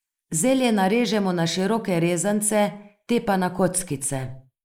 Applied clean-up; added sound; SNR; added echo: neural mask model Resemble Enhance denoiser.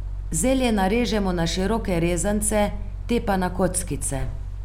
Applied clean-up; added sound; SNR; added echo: none; Mechanical fan; 6 dB; none.